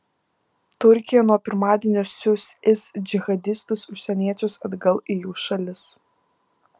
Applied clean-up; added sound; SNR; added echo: none; none; none; none.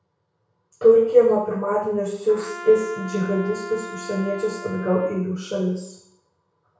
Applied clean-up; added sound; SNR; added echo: none; Trumpet; 14 dB; reverberation time 0.6 s.